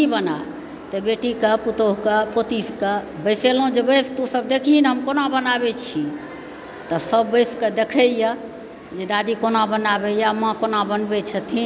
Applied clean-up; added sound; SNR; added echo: none; none; none; none.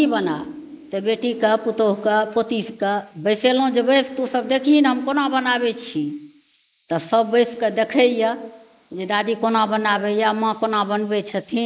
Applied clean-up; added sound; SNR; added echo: neural mask model Resemble Enhance denoiser.